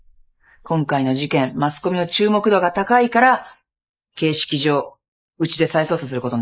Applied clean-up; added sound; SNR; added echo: neural mask model Resemble Enhance denoiser.